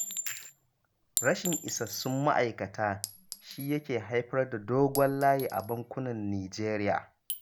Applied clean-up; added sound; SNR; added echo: none; Chink, clink; 11 dB; none.